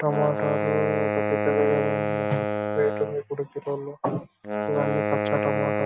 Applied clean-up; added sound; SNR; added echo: none; Wind instrument, woodwind instrument; 0 dB; none.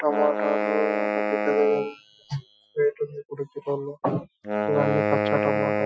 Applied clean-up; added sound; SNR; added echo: classical method Wiener filter.